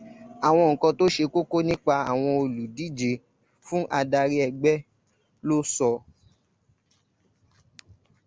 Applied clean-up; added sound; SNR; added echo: none; none; none; none.